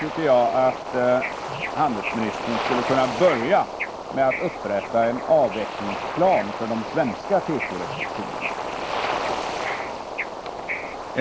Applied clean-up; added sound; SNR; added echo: none; Bird / Ocean; 5 dB; none.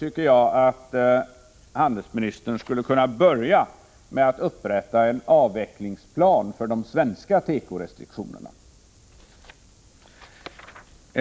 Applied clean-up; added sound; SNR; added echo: none; none; none; none.